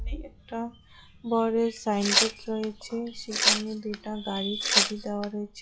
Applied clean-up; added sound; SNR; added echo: classical method log-MMSE.